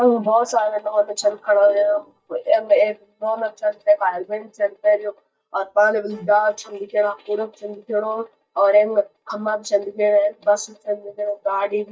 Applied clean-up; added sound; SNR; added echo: neural mask model DeepFilterNet 3.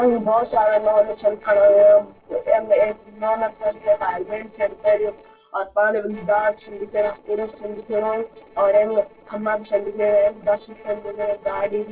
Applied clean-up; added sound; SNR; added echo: neural separator model SepFormer DNS4.